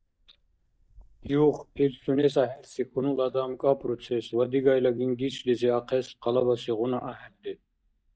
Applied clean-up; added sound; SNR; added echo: neural mask model DeepFilterNet 3.